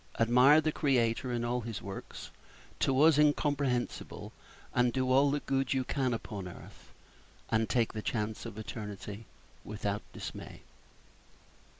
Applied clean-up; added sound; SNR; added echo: none; none; none; none.